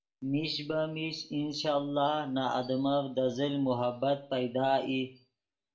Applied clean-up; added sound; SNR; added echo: none; none; none; reverberation time 0.4 s.